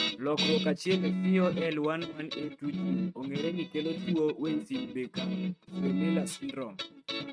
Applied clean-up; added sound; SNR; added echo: neural mask model RNNoise.